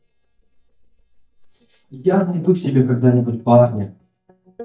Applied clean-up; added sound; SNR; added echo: neural mask model DeepFilterNet 3.